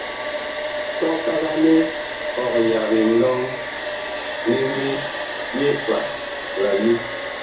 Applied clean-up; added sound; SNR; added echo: none; Domestic sounds, home sounds; 5 dB; reverberation time 0.7 s.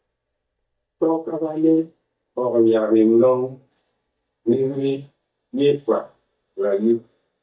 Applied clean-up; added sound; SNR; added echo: neural mask model DeepFilterNet 3.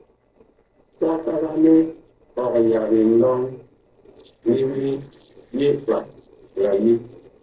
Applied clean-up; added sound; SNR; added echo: neural separator model SepFormer DNS4.